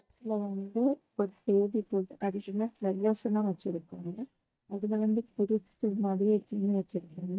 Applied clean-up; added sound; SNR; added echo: neural mask model DeepFilterNet 3.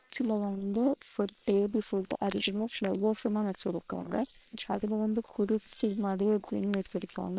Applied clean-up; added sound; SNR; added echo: neural separator model SepFormer WHAM!.